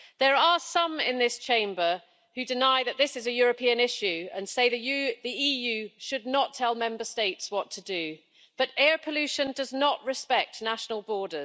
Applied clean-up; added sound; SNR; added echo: none; none; none; none.